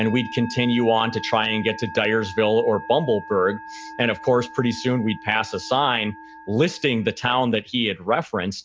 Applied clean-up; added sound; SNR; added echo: none; Musical instrument; 16 dB; none.